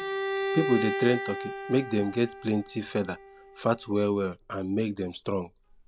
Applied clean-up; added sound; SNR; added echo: none; Bowed string instrument; 7 dB; none.